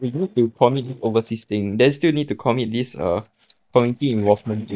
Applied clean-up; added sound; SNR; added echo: neural mask model DeepFilterNet 3.